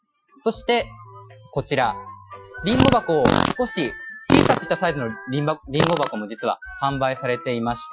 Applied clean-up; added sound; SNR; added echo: classical method Wiener filter.